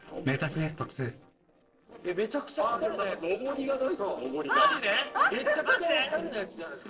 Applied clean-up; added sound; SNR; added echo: neural separator model SepFormer DNS4.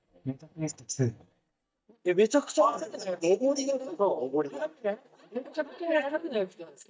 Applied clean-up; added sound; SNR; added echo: neural mask model DeepFilterNet 3.